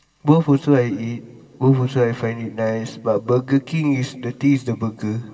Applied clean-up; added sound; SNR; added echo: none; none; none; reverberation time 2.2 s.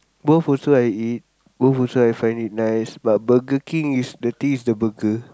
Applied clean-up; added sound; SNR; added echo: none; none; none; none.